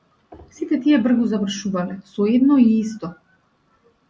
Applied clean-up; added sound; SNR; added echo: none; none; none; none.